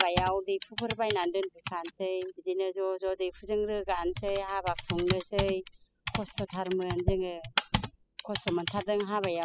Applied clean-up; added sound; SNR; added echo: classical method spectral subtraction.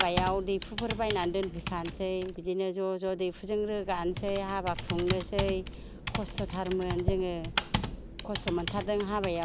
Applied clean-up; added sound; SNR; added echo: none; Computer keyboard; 3 dB; none.